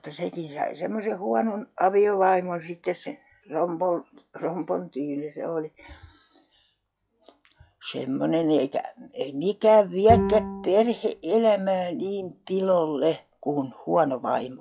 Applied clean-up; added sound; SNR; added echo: classical method log-MMSE.